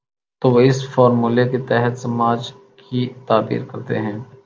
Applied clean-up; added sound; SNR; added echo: none; none; none; none.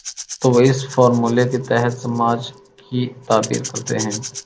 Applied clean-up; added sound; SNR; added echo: none; Rattle / Rattle (instrument); 15 dB; none.